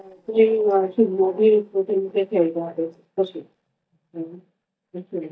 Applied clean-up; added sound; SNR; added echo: neural mask model DeepFilterNet 3.